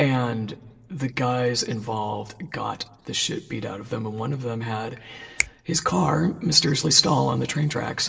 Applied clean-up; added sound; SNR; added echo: neural separator model SepFormer DNS4.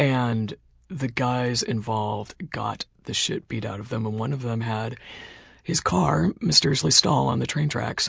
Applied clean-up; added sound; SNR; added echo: none; none; none; none.